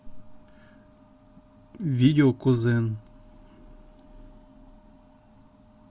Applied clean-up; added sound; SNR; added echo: none; none; none; none.